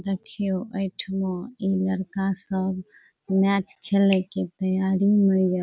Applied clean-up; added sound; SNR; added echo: none; none; none; none.